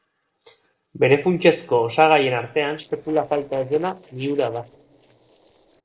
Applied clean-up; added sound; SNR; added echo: neural separator model SepFormer DNS4.